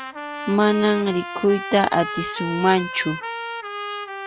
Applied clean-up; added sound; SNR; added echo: none; Trumpet; 9 dB; none.